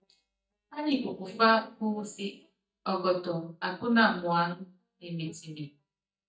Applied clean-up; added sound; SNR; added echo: neural mask model DeepFilterNet 3.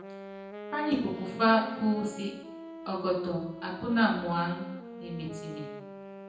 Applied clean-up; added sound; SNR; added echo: none; Wind instrument, woodwind instrument; 12 dB; reverberation time 0.9 s.